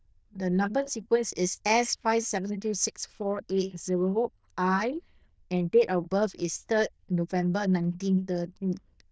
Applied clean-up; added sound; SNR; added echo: neural diffusion model UNIVERSE++.